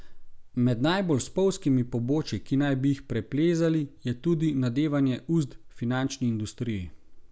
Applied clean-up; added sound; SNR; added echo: none; none; none; none.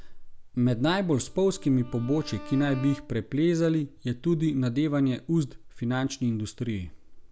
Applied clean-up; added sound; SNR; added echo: none; Bowed string instrument; 20 dB; none.